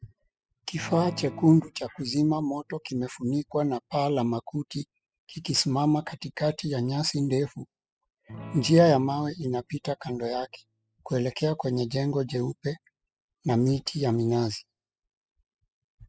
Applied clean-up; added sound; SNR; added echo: classical method spectral subtraction.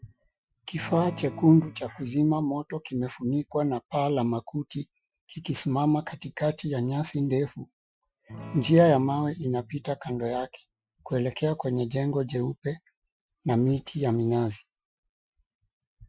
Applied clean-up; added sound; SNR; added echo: classical method Wiener filter.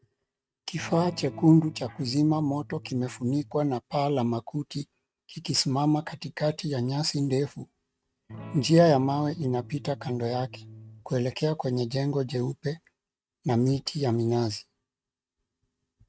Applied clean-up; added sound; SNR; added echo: neural mask model RNNoise.